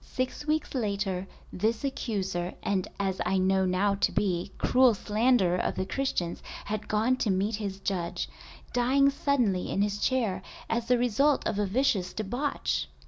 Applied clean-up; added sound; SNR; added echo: none; none; none; none.